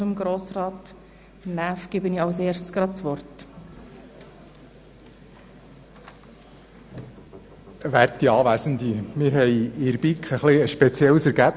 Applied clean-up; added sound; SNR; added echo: none; none; none; none.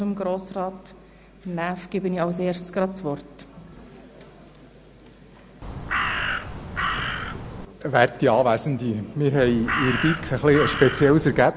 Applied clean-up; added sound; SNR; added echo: none; Crow; 4 dB; none.